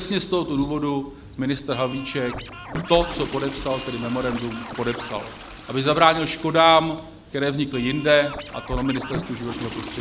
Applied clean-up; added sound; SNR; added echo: none; Toilet flush / Water + Scratching (performance technique); 13 dB; none.